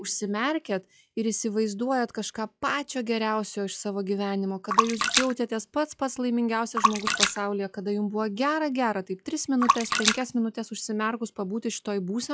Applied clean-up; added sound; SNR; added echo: classical method log-MMSE.